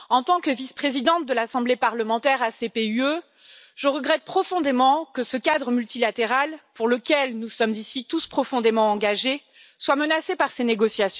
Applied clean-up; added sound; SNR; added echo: none; none; none; none.